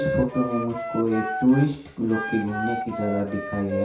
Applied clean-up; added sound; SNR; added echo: none; Wind instrument, woodwind instrument; 6 dB; reverberation time 0.6 s.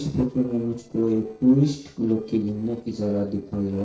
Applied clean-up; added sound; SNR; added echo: neural separator model SepFormer DNS4.